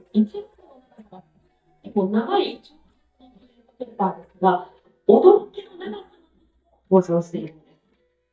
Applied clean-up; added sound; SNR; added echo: neural mask model DeepFilterNet 3.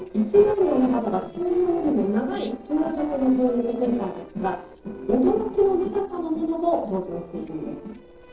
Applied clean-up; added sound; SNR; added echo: neural separator model SepFormer DNS4.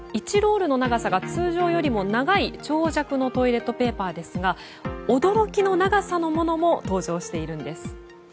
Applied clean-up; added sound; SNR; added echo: none; none; none; none.